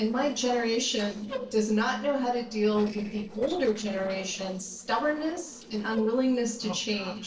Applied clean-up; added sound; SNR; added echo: neural separator model SepFormer DNS4.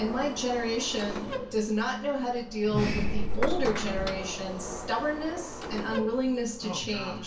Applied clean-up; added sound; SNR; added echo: none; Sliding door; 2 dB; reverberation time 0.3 s.